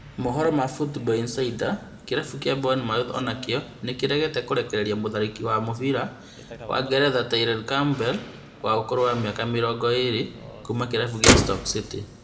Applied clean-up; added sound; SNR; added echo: none; Motor vehicle (road); 6 dB; reverberation time 1.2 s.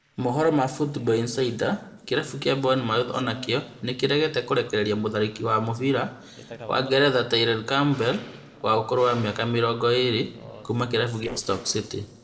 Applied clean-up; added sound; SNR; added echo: neural separator model SepFormer DNS4.